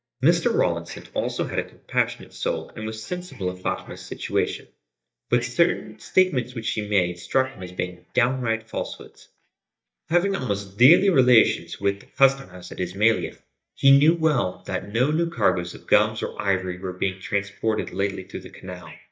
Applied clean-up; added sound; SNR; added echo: neural mask model DeepFilterNet 3.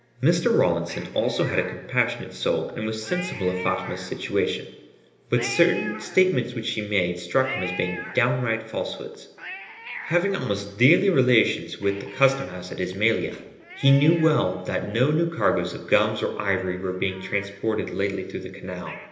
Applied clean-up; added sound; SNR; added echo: none; Cat; 16 dB; reverberation time 1.0 s.